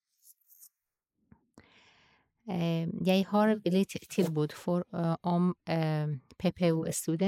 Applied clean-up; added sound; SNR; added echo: neural mask model Resemble Enhance denoiser.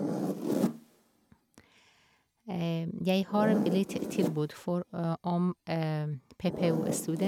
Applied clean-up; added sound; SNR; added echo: none; Zipper (clothing); 4 dB; none.